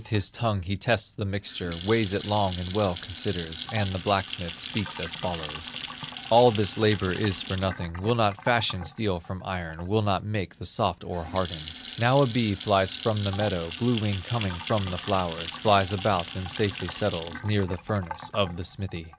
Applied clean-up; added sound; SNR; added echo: none; Sink (filling or washing) / Water tap, faucet / Splash, splatter; 8 dB; none.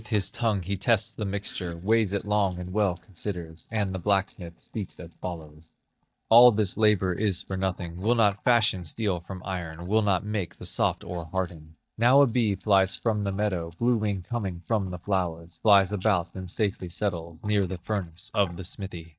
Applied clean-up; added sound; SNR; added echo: neural mask model DeepFilterNet 3.